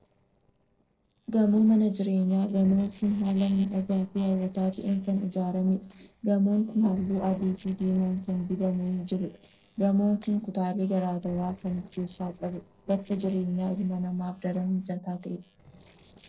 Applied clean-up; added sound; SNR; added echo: neural separator model SepFormer DNS4.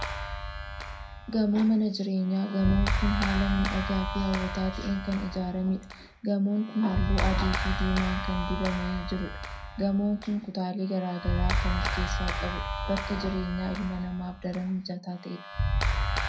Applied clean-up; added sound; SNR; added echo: none; Clapping; 1 dB; reverberation time 0.2 s.